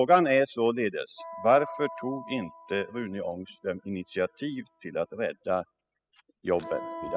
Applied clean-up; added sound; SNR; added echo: classical method spectral subtraction.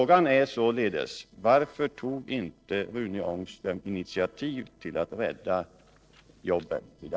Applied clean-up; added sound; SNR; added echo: neural separator model SepFormer DNS4.